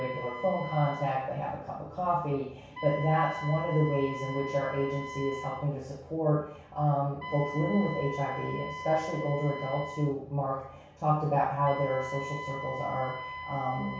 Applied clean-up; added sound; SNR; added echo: none; Wind instrument, woodwind instrument; 11 dB; reverberation time 0.6 s.